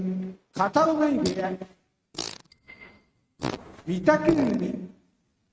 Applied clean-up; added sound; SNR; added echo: neural mask model RNNoise.